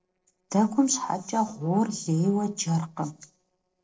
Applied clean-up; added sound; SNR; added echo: neural separator model SepFormer DNS4.